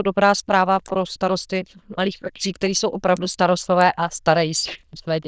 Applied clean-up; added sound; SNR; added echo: neural diffusion model UNIVERSE++.